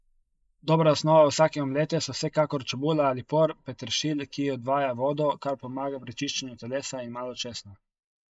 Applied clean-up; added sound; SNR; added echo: neural mask model Resemble Enhance denoiser.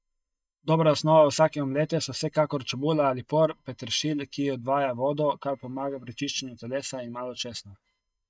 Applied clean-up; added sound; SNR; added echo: neural mask model DeepFilterNet 3.